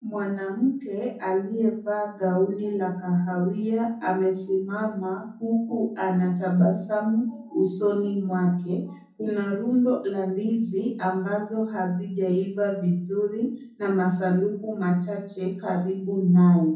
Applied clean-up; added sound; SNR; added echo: none; none; none; reverberation time 0.6 s.